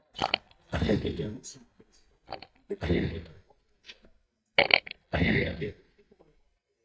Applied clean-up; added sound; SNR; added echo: neural mask model DeepFilterNet 3.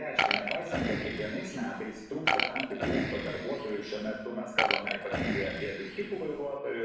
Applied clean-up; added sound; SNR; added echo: none; Burping, eructation; -2 dB; reverberation time 1.0 s.